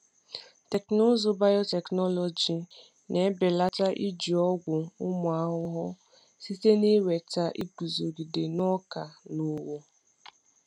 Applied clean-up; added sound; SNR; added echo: none; none; none; none.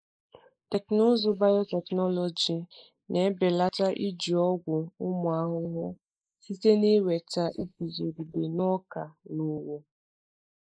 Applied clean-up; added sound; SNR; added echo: neural mask model Resemble Enhance denoiser.